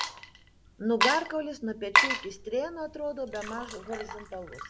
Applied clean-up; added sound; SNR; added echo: none; Water / Liquid; -1 dB; none.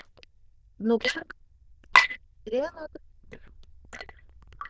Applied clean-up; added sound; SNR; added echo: neural diffusion model UNIVERSE++.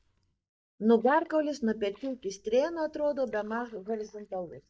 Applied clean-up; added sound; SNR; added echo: neural mask model DeepFilterNet 3.